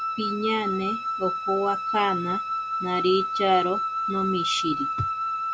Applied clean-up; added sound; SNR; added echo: none; Wind instrument, woodwind instrument; 1 dB; none.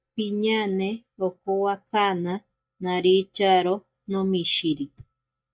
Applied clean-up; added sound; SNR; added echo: neural mask model DeepFilterNet 3.